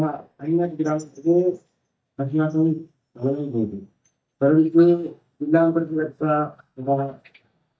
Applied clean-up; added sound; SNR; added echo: neural mask model DeepFilterNet 3.